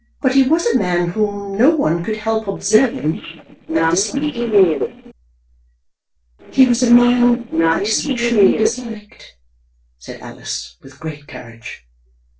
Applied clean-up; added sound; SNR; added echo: neural separator model SepFormer DNS4.